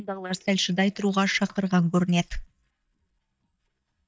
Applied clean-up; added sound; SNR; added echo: neural mask model DeepFilterNet 3.